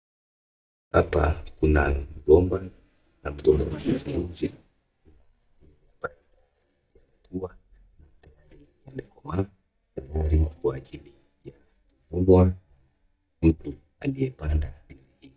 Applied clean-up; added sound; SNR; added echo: neural mask model DeepFilterNet 3.